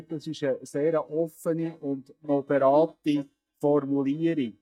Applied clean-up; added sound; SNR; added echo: neural mask model DeepFilterNet 3.